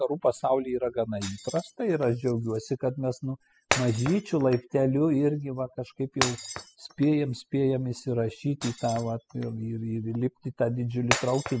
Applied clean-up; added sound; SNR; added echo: classical method spectral subtraction.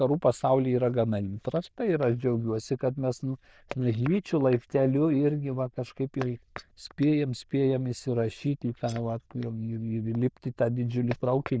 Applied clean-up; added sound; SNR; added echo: neural diffusion model UNIVERSE++.